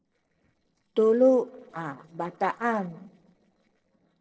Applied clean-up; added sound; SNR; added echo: neural separator model SepFormer DNS4.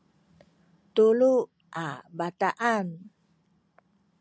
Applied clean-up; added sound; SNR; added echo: none; none; none; none.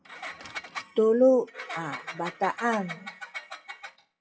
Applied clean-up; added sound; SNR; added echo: classical method WPE with log-MMSE.